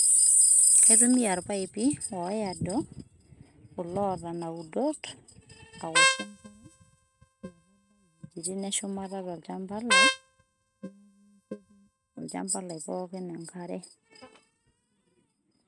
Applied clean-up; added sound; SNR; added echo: neural mask model RNNoise.